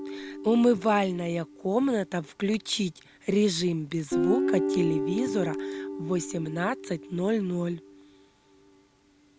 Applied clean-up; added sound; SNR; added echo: none; Guitar; 6 dB; none.